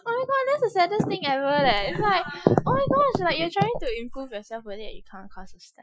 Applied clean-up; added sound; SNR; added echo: classical method Wiener filter.